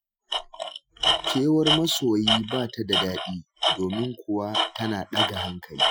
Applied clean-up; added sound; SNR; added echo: classical method Wiener filter.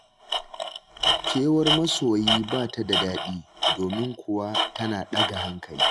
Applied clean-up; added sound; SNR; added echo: none; Tools; 0 dB; none.